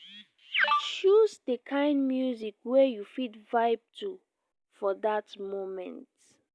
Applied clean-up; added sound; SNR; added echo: none; none; none; none.